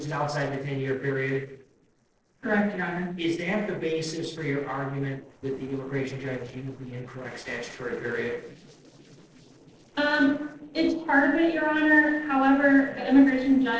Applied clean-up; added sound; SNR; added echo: neural separator model SepFormer DNS4.